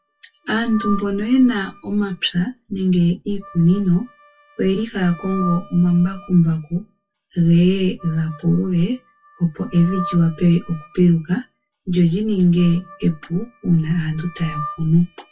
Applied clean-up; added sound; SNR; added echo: classical method WPE with log-MMSE.